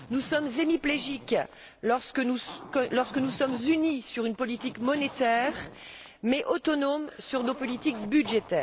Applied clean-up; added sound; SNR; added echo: none; Zipper (clothing); 17 dB; none.